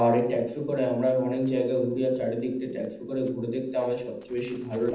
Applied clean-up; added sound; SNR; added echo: neural separator model SepFormer DNS4.